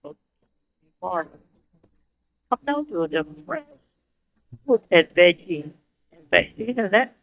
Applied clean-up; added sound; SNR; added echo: neural mask model DeepFilterNet 3.